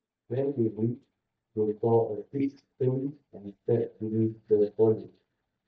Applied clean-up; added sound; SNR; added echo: neural mask model DeepFilterNet 3.